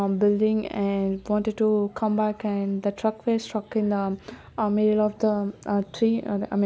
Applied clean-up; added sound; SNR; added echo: none; none; none; none.